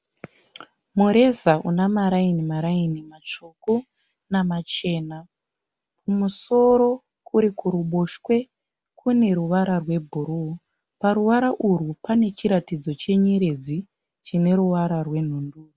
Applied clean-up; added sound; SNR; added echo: none; none; none; none.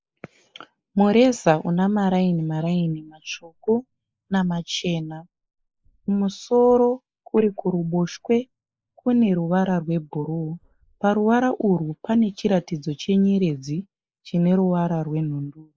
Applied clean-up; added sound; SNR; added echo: neural mask model Resemble Enhance denoiser.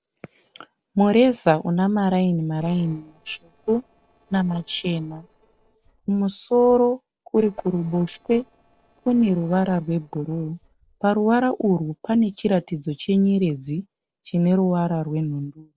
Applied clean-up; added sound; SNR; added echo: neural separator model SepFormer DNS4.